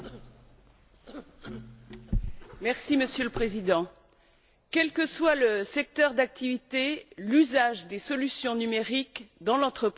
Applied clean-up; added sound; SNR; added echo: none; none; none; none.